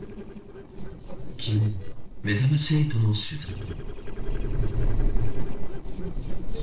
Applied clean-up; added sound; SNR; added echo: neural separator model SepFormer DNS4.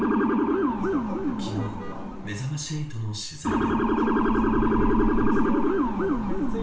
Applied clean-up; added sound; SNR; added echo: none; Motor vehicle (road) / Siren; -5 dB; reverberation time 0.3 s.